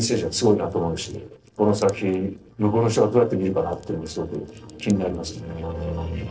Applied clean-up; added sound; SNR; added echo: neural separator model SepFormer DNS4.